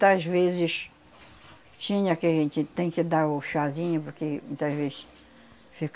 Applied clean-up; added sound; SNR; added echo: none; none; none; none.